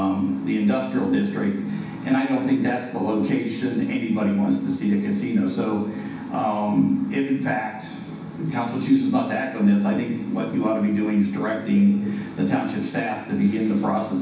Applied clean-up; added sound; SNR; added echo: none; none; none; reverberation time 0.7 s.